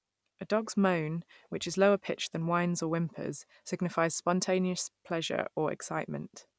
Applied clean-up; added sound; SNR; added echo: none; none; none; none.